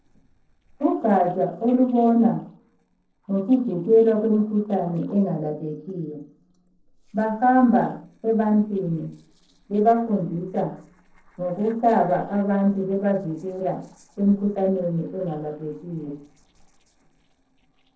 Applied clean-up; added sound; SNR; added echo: neural separator model SepFormer DNS4.